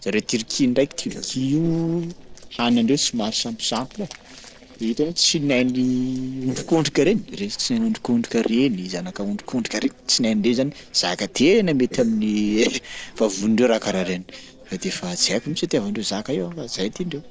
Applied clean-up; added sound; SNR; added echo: neural separator model SepFormer DNS4.